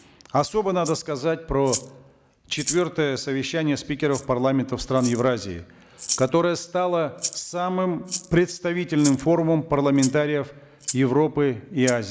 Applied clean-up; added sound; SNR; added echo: none; Rattle (instrument); 14 dB; none.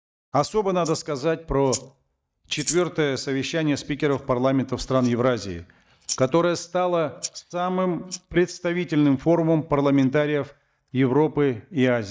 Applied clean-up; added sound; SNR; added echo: neural mask model DeepFilterNet 3.